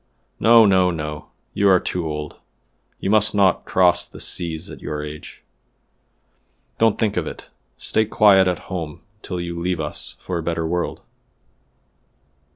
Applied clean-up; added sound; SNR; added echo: none; none; none; none.